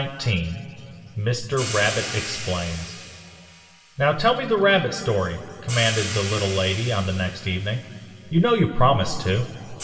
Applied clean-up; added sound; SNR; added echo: none; Hi-hat; 13 dB; reverberation time 2.7 s.